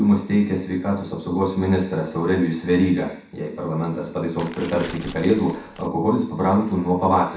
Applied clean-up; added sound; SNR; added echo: none; Tearing; 16 dB; reverberation time 0.7 s.